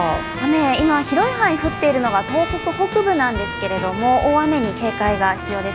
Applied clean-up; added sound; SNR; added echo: none; Trumpet; 11 dB; none.